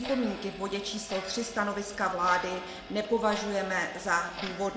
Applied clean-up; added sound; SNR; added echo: none; Clock; 13 dB; reverberation time 1.0 s.